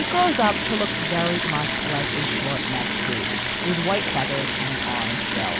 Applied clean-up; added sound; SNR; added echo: none; Sink (filling or washing) / Water tap, faucet; -1 dB; none.